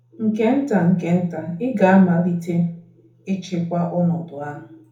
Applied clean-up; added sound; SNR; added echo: none; none; none; reverberation time 0.6 s.